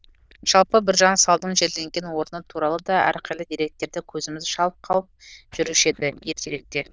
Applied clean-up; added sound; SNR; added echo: neural diffusion model UNIVERSE++.